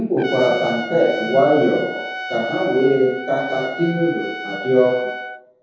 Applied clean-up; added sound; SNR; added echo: none; Trumpet; 10 dB; reverberation time 0.9 s.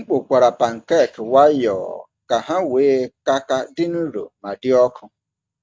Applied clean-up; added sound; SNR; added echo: none; none; none; none.